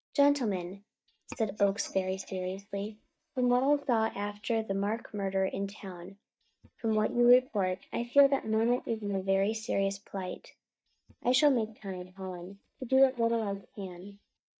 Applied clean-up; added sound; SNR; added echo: neural mask model DeepFilterNet 3.